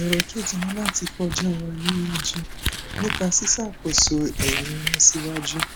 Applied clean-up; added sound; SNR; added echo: none; Crumpling, crinkling; 5 dB; none.